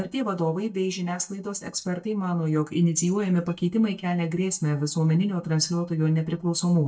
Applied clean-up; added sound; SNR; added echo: neural mask model DeepFilterNet 3.